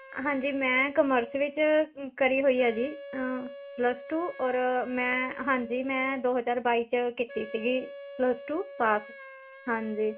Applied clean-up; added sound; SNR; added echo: none; Wind instrument, woodwind instrument; 16 dB; reverberation time 0.2 s.